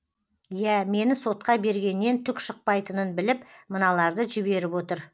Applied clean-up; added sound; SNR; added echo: none; none; none; none.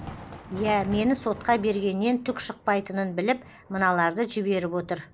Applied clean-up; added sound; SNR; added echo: none; Thunder; 16 dB; none.